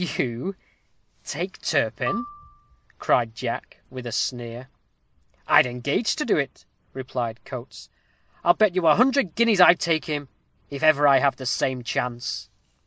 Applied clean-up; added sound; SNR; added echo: none; Marimba, xylophone; 14 dB; none.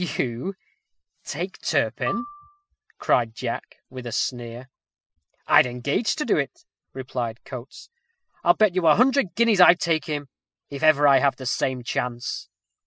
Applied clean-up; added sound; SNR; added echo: classical method spectral subtraction.